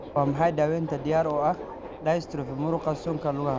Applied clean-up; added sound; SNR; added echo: none; Subway, metro, underground; 11 dB; none.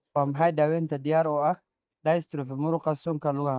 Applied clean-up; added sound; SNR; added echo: neural mask model DeepFilterNet 3.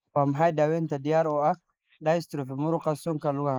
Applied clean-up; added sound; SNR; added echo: neural mask model Resemble Enhance denoiser.